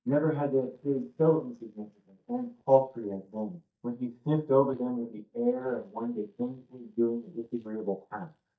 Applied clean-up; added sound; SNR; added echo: neural mask model DeepFilterNet 3.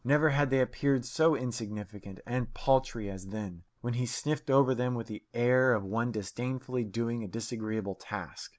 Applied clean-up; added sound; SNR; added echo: none; none; none; none.